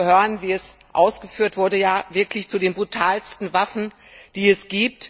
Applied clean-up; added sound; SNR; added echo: none; none; none; none.